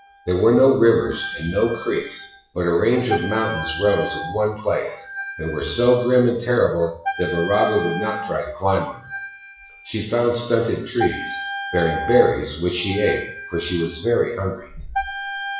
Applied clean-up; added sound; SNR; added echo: classical method WPE with log-MMSE.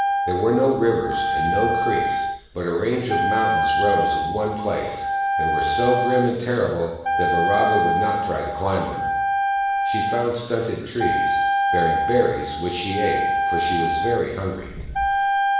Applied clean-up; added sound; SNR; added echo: none; Wind instrument, woodwind instrument; -2 dB; reverberation time 0.9 s.